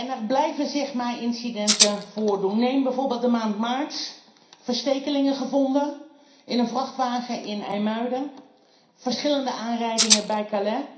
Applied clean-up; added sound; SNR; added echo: none; Rattle (instrument); -5 dB; reverberation time 0.5 s.